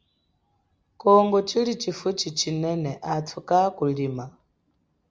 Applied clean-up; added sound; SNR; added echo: none; none; none; none.